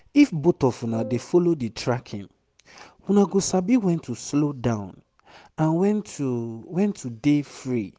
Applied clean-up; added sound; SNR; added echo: none; Wind instrument, woodwind instrument; 15 dB; none.